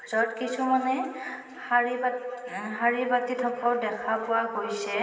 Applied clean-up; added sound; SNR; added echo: none; none; none; reverberation time 2.3 s.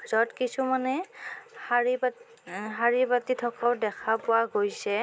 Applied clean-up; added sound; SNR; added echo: none; none; none; none.